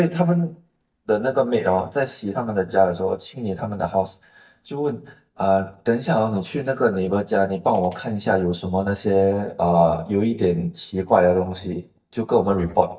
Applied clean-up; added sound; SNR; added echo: neural mask model DeepFilterNet 3.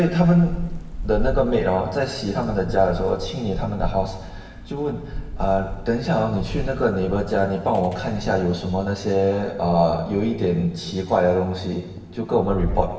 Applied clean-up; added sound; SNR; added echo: none; Thunder / Rain; 9 dB; reverberation time 1.2 s.